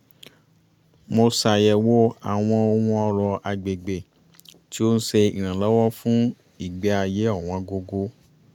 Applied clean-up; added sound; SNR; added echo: none; none; none; none.